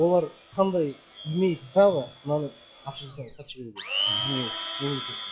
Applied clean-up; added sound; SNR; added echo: classical method log-MMSE.